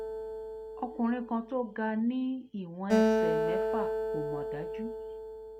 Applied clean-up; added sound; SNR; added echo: none; Acoustic guitar; -3 dB; none.